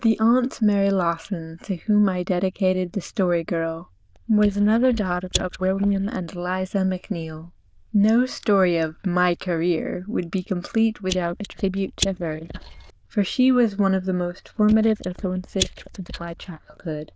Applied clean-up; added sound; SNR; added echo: neural diffusion model UNIVERSE++.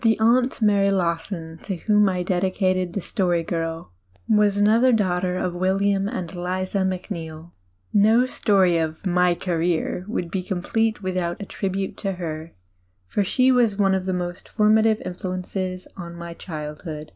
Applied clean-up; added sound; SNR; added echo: none; none; none; none.